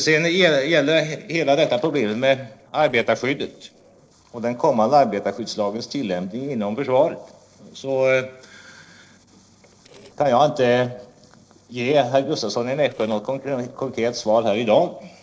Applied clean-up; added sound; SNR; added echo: neural separator model SepFormer DNS4.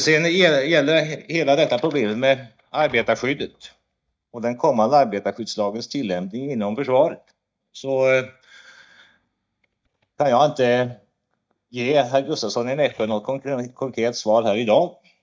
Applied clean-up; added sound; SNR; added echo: neural mask model DeepFilterNet 3.